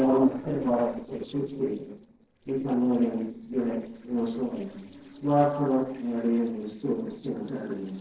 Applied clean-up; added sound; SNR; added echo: neural separator model SepFormer DNS4.